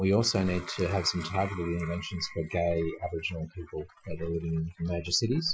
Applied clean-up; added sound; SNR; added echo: classical method Wiener filter.